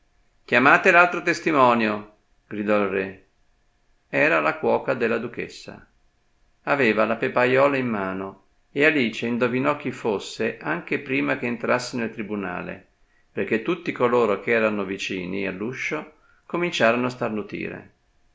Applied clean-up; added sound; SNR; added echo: none; none; none; none.